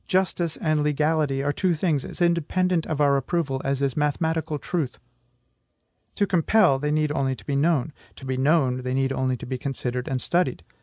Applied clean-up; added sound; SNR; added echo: none; none; none; none.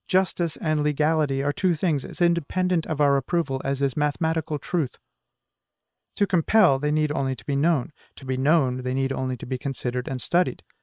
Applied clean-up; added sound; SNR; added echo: neural separator model SepFormer WHAM!.